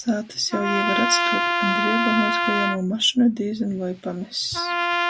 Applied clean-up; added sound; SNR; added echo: none; Trumpet; 0 dB; none.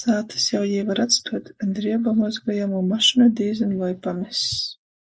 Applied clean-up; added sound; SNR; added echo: neural mask model Resemble Enhance denoiser.